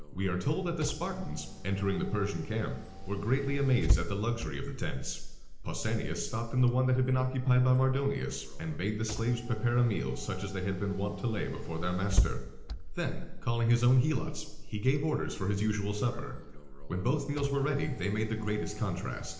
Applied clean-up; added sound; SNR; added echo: none; Engine / Car; 5 dB; reverberation time 0.9 s.